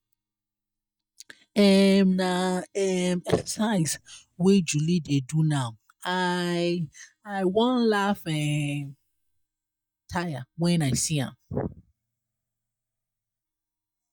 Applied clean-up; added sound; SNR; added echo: neural mask model DeepFilterNet 3.